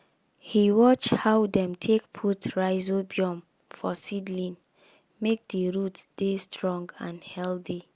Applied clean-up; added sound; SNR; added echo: none; none; none; none.